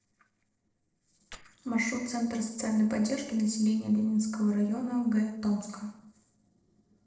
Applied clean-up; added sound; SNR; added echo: neural separator model SepFormer DNS4.